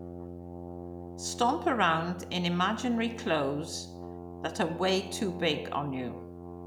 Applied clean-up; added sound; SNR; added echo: none; Brass instrument; 11 dB; none.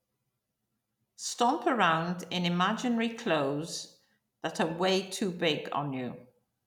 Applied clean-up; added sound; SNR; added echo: none; none; none; none.